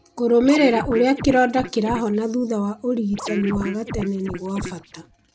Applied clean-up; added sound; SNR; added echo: none; Scratching (performance technique); 10 dB; none.